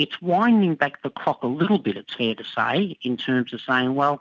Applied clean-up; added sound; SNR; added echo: none; none; none; none.